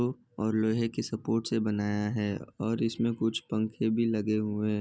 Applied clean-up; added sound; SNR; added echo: none; none; none; none.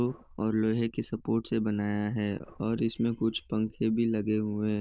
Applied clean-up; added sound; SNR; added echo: neural diffusion model UNIVERSE++.